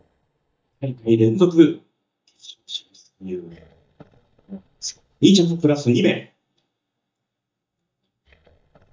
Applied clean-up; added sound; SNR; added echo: neural mask model DeepFilterNet 3.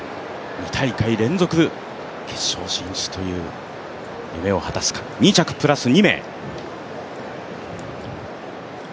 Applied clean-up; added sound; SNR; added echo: none; none; none; none.